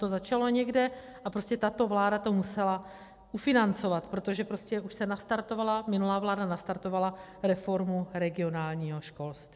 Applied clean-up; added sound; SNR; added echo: none; none; none; none.